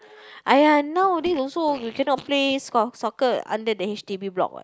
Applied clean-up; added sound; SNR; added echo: neural mask model DeepFilterNet 3.